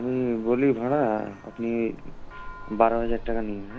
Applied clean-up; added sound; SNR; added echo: none; Church bell; 10 dB; none.